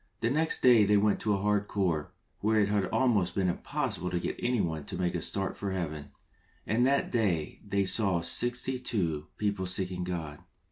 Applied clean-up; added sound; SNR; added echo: none; none; none; none.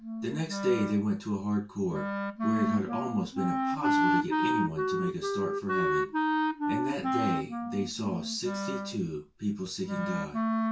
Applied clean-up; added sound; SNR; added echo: none; Wind instrument, woodwind instrument; -2 dB; reverberation time 0.2 s.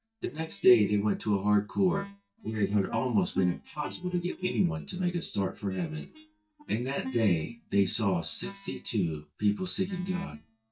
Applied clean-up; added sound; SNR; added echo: neural mask model DeepFilterNet 3.